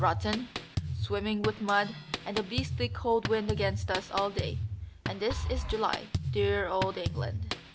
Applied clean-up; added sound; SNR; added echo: none; Drum kit; 3 dB; none.